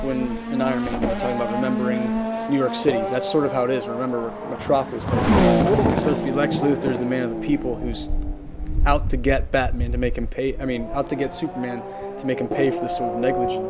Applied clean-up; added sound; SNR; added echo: none; Race car, auto racing / Accelerating, revving, vroom; -1 dB; none.